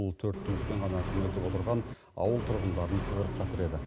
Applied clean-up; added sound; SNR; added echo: none; Accelerating, revving, vroom; 4 dB; none.